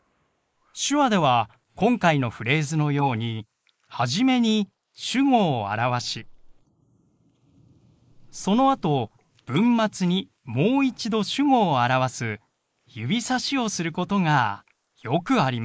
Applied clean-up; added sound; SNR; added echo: neural mask model Resemble Enhance denoiser.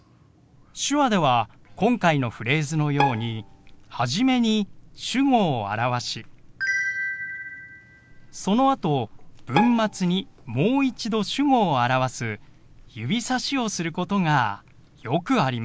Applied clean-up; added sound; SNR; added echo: none; Bowed string instrument; 9 dB; none.